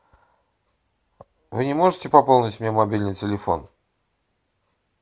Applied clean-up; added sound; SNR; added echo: none; none; none; none.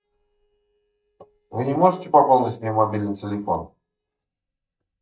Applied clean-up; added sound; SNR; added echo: neural mask model DeepFilterNet 3.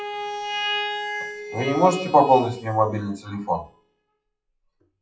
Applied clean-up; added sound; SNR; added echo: classical method WPE with log-MMSE.